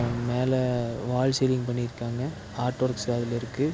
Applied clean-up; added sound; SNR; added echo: none; Boom; 17 dB; none.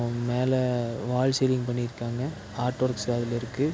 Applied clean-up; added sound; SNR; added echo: none; none; none; none.